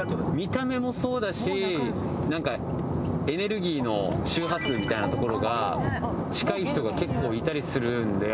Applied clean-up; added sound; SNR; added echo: none; none; none; none.